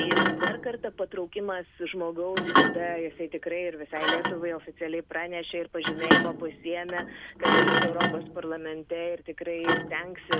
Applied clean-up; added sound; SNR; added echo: none; Thump, thud; -4 dB; none.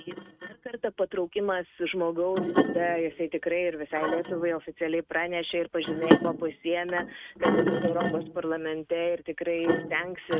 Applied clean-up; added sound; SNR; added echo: neural mask model RNNoise.